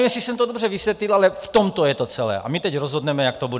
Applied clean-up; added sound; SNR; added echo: none; none; none; none.